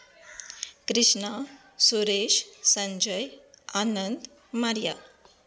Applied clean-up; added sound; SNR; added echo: none; none; none; none.